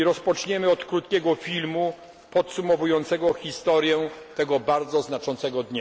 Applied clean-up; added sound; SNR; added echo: none; none; none; none.